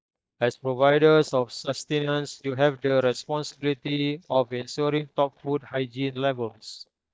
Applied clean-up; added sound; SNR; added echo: neural mask model DeepFilterNet 3.